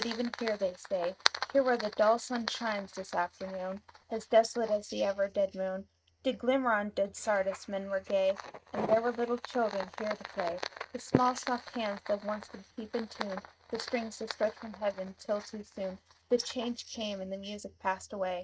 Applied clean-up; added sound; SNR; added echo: neural mask model RNNoise.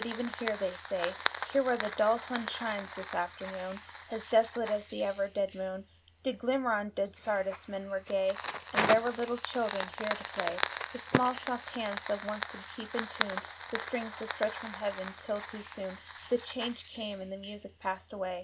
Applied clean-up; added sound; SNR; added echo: none; Fire; 4 dB; none.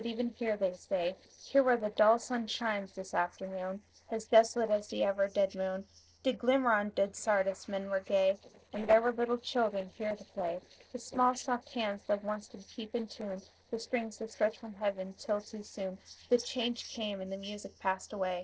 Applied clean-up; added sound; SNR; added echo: neural separator model SepFormer DNS4.